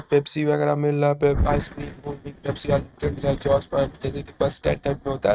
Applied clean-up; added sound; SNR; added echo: neural mask model RNNoise.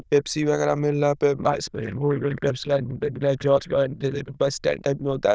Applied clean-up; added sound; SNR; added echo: neural diffusion model UNIVERSE++.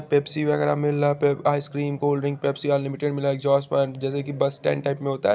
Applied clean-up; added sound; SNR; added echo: none; none; none; none.